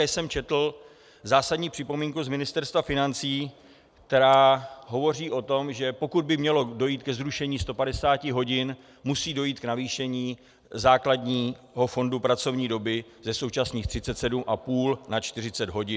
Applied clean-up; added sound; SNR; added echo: none; none; none; none.